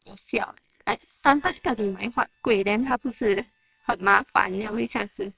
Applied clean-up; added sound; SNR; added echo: neural separator model SepFormer WHAMR!.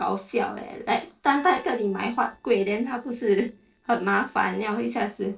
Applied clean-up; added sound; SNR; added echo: neural separator model SepFormer DNS4.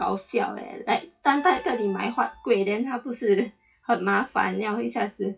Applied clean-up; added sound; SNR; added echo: classical method WPE with log-MMSE.